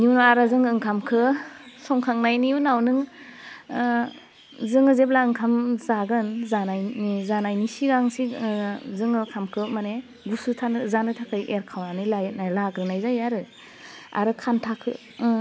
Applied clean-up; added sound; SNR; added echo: none; none; none; none.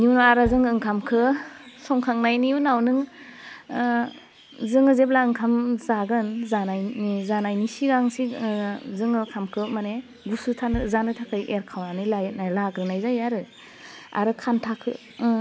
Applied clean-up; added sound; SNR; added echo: none; Bass drum; 17 dB; none.